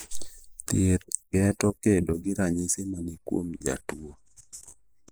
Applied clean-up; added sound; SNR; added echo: neural mask model Resemble Enhance denoiser.